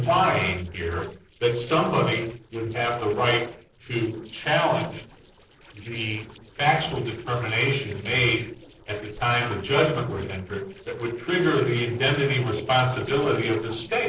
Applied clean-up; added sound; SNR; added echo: neural separator model SepFormer DNS4.